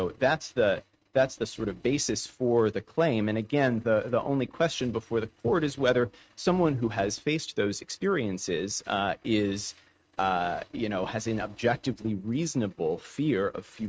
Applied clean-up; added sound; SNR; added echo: neural mask model RNNoise.